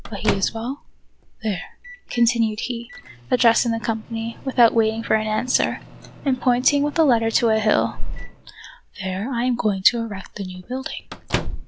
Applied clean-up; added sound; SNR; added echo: none; Microwave oven; 12 dB; none.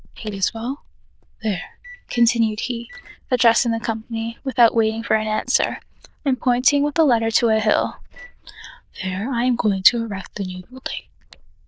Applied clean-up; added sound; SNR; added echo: neural diffusion model UNIVERSE++.